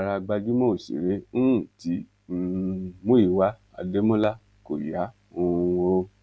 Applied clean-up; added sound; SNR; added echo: none; none; none; none.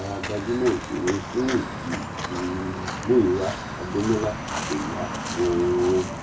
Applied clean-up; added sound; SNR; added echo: none; Walk, footsteps; 6 dB; reverberation time 0.3 s.